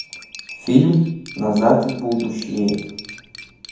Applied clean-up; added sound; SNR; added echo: none; Cutlery, silverware; 18 dB; reverberation time 1.2 s.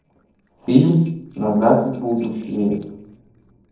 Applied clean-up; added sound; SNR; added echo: neural separator model SepFormer DNS4.